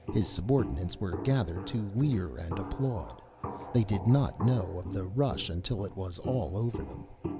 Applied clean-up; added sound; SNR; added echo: none; Walk, footsteps; 10 dB; none.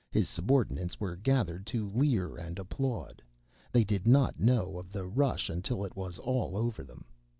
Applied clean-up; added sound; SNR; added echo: none; none; none; none.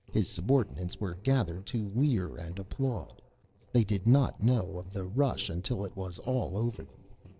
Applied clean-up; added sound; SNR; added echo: neural separator model SepFormer DNS4.